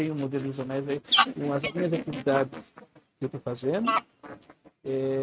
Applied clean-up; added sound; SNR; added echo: neural mask model RNNoise.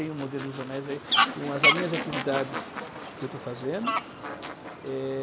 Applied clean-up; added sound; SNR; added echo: none; Fowl; -3 dB; none.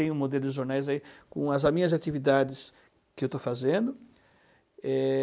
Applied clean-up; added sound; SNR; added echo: none; none; none; none.